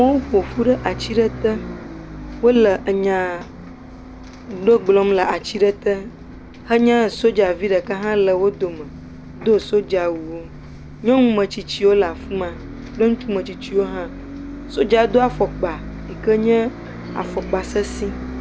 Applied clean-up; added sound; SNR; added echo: none; Bus; 13 dB; none.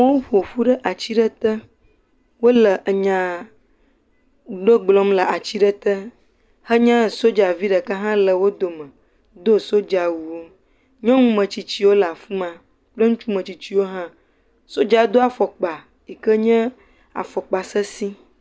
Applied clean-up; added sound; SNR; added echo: none; none; none; none.